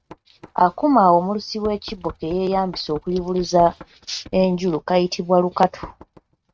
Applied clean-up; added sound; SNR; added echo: neural mask model RNNoise.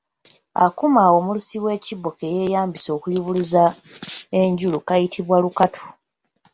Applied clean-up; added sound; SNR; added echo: none; none; none; none.